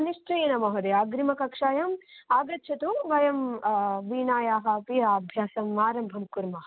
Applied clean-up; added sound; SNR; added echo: none; none; none; none.